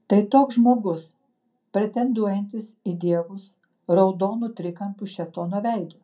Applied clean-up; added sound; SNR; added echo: none; none; none; reverberation time 0.2 s.